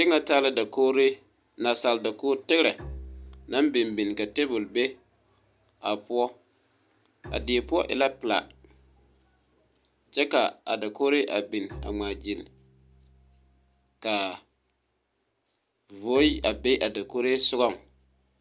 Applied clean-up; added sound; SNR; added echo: none; Bowed string instrument; 20 dB; none.